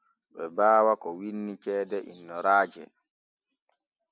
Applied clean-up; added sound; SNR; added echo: none; none; none; none.